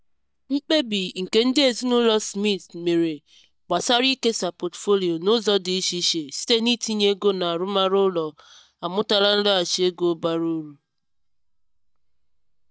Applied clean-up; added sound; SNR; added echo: neural mask model DeepFilterNet 3.